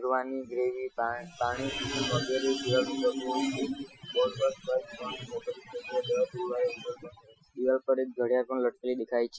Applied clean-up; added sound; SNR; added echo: classical method Wiener filter.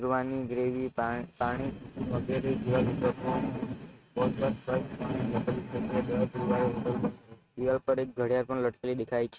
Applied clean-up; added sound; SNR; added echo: neural mask model RNNoise.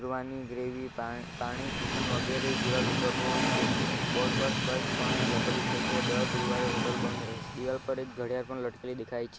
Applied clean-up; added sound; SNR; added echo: none; Train; -4 dB; none.